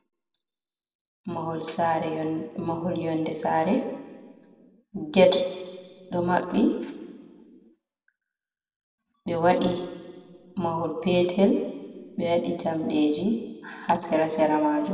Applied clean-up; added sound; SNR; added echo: none; none; none; reverberation time 1.4 s.